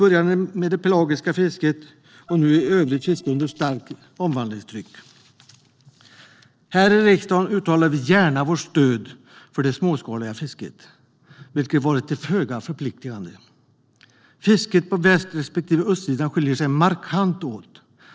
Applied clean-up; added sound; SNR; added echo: neural separator model SepFormer DNS4.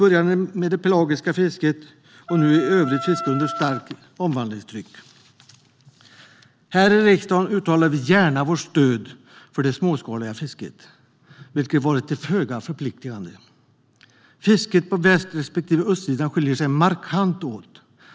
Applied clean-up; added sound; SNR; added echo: none; Wind instrument, woodwind instrument; 9 dB; none.